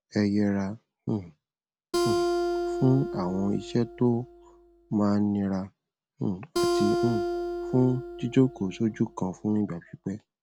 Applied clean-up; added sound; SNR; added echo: none; Acoustic guitar; 3 dB; none.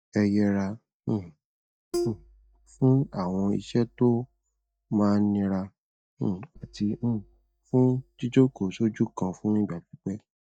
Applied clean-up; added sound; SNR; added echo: neural mask model DeepFilterNet 3.